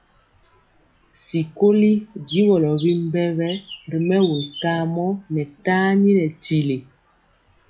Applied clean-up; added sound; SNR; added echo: classical method log-MMSE.